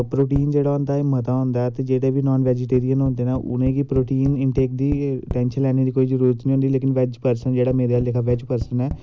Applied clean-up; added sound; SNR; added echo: none; Tap; 15 dB; none.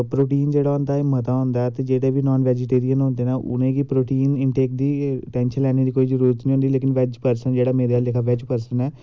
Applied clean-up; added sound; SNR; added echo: none; none; none; none.